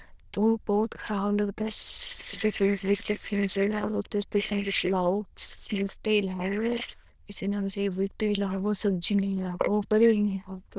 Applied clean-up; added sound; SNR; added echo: neural diffusion model UNIVERSE++.